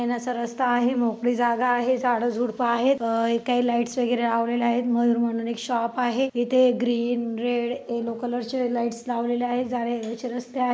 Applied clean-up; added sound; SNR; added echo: none; none; none; none.